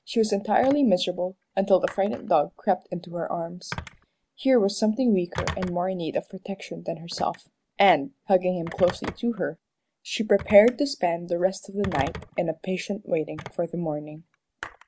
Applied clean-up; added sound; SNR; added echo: none; Telephone; 16 dB; none.